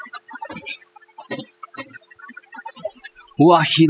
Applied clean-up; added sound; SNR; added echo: classical method spectral subtraction.